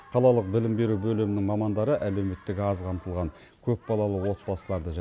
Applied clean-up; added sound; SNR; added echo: none; none; none; none.